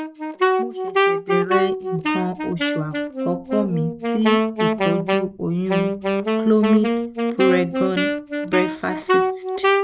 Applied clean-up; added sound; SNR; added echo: none; Wind instrument, woodwind instrument; -3 dB; none.